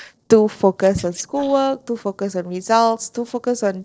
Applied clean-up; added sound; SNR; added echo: neural separator model SepFormer DNS4.